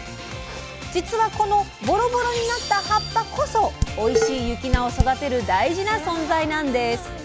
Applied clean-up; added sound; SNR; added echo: none; Dishes, pots, and pans; 1 dB; none.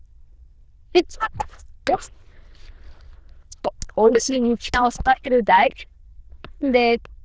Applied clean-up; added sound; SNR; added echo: neural diffusion model UNIVERSE++.